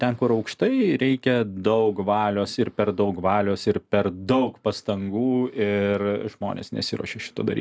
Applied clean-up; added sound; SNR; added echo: none; none; none; none.